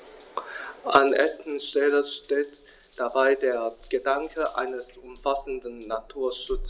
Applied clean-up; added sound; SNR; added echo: none; Drip / Trickle, dribble / Bathtub (filling or washing) / Water tap, faucet; 18 dB; none.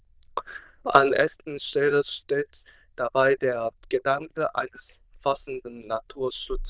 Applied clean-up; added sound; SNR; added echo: neural diffusion model UNIVERSE++.